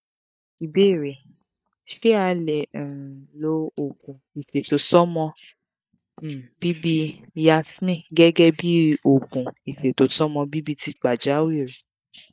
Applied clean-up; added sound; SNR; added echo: neural mask model DeepFilterNet 3.